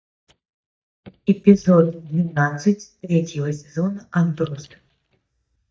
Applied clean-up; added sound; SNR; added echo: neural mask model DeepFilterNet 3.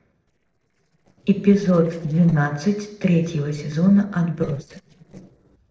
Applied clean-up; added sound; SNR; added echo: neural separator model SepFormer DNS4.